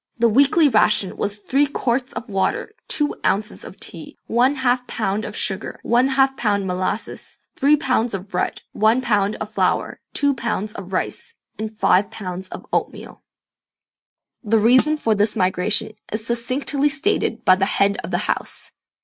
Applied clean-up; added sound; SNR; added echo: neural mask model RNNoise.